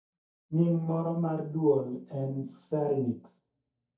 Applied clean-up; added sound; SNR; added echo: neural mask model DeepFilterNet 3.